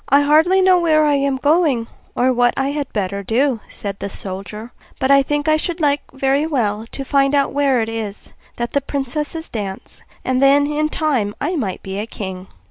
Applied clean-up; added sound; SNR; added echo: none; none; none; none.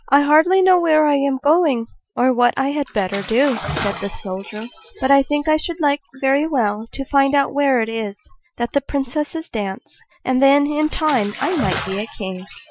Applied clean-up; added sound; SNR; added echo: classical method Wiener filter.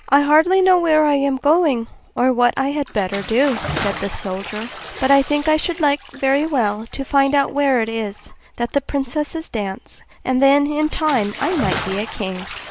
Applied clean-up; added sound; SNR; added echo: none; Bathtub (filling or washing) / Splash, splatter; 14 dB; none.